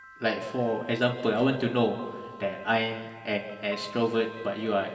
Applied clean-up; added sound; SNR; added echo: none; Piano; 18 dB; reverberation time 2.2 s.